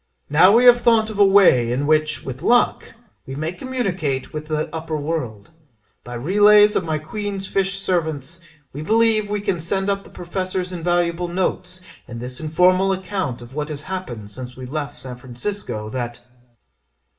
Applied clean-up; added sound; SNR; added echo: none; none; none; reverberation time 0.4 s.